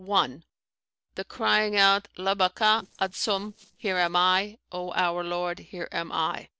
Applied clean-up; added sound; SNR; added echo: neural separator model SepFormer DNS4.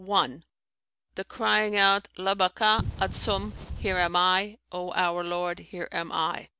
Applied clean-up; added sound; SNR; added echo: none; Wind; 7 dB; none.